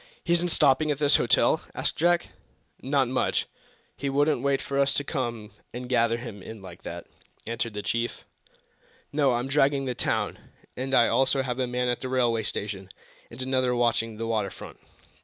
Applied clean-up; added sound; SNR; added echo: neural mask model Resemble Enhance denoiser.